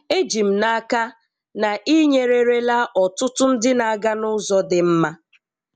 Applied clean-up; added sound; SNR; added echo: none; none; none; none.